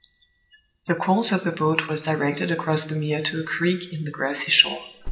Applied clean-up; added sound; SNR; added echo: none; Alarm; 18 dB; reverberation time 0.8 s.